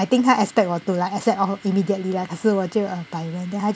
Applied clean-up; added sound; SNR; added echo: none; none; none; none.